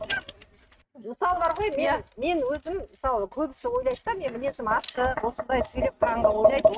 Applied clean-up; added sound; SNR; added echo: neural mask model RNNoise.